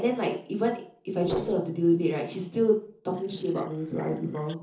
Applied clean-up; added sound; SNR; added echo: neural separator model SepFormer DNS4.